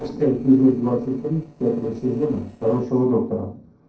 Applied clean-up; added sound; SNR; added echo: neural separator model SepFormer DNS4.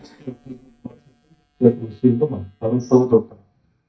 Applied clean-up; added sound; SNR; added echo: neural mask model DeepFilterNet 3.